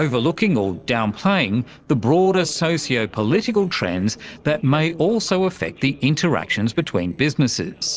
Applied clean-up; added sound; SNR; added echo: neural separator model SepFormer DNS4.